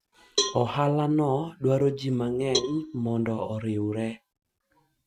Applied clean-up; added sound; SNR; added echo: neural mask model RNNoise.